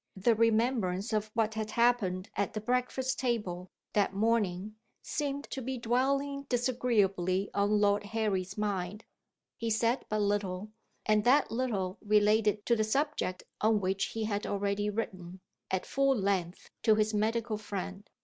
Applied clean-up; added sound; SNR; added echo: none; none; none; none.